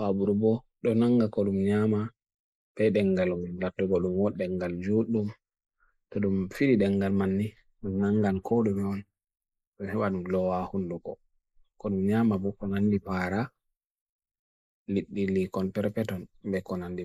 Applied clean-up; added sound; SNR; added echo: neural mask model Resemble Enhance denoiser.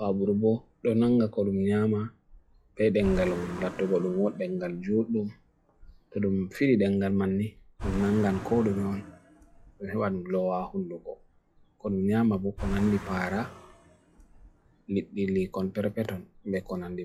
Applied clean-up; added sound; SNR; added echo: classical method log-MMSE.